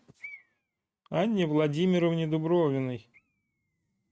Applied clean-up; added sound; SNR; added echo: neural mask model RNNoise.